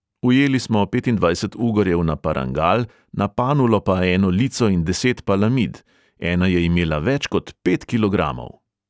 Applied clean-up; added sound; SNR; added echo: none; none; none; none.